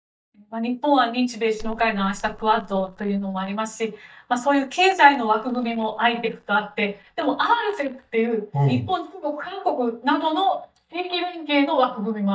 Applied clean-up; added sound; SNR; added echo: neural mask model DeepFilterNet 3.